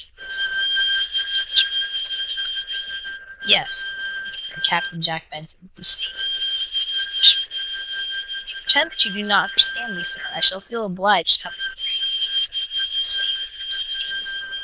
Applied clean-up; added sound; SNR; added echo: neural diffusion model UNIVERSE++.